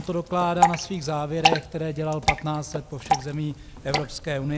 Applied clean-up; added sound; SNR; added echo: none; Drip / Water; 0 dB; none.